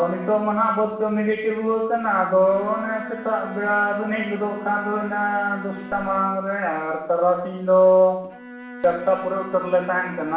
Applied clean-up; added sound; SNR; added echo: none; Bowed string instrument; 18 dB; reverberation time 0.6 s.